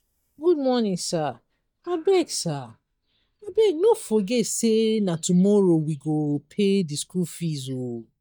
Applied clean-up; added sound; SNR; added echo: neural mask model DeepFilterNet 3.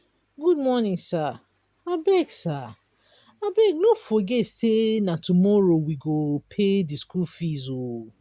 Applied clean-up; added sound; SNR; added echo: none; none; none; none.